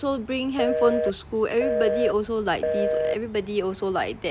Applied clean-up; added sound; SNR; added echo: none; Telephone; 0 dB; none.